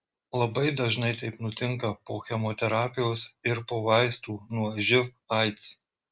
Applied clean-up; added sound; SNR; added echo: none; none; none; none.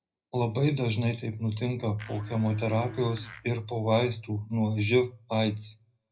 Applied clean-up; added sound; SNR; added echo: none; Domestic sounds, home sounds; 17 dB; reverberation time 0.4 s.